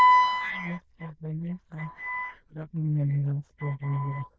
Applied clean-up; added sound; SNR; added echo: neural diffusion model UNIVERSE++.